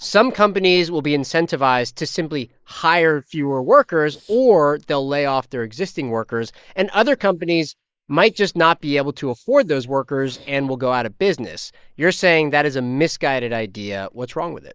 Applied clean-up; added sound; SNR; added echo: neural mask model Resemble Enhance denoiser.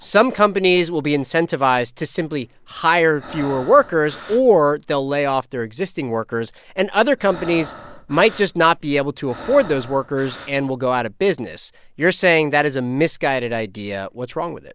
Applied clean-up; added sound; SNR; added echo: none; Breathing; 18 dB; none.